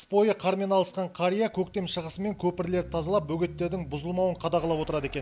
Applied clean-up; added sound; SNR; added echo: none; none; none; none.